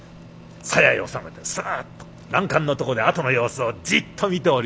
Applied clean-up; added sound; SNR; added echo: none; Microwave oven; 20 dB; none.